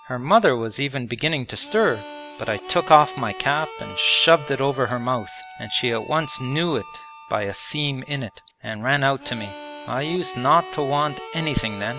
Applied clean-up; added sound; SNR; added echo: none; Harmonica; 15 dB; none.